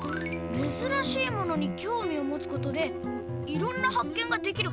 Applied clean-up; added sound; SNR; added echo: none; Bowed string instrument; 7 dB; none.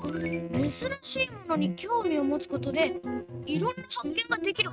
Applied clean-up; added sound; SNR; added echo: neural mask model RNNoise.